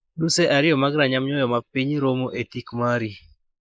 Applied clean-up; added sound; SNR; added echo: neural mask model Resemble Enhance denoiser.